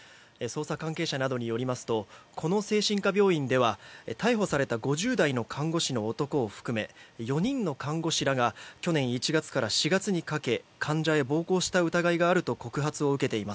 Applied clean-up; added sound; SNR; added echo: none; none; none; none.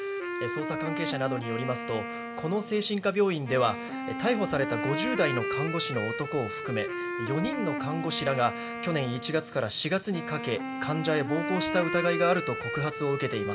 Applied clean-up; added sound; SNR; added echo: none; Wind instrument, woodwind instrument; 4 dB; reverberation time 1.6 s.